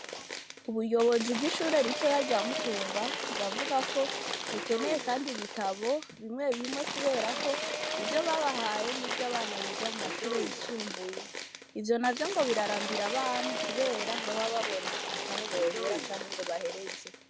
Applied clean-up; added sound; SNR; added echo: none; Applause / Crowd / Cheering; 3 dB; none.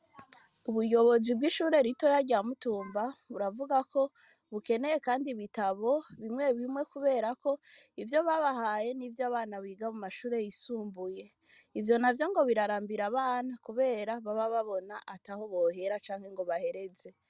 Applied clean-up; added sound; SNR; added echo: none; none; none; none.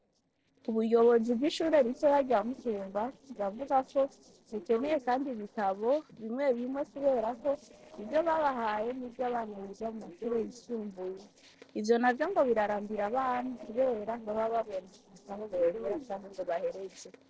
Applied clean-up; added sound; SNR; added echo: neural separator model SepFormer DNS4.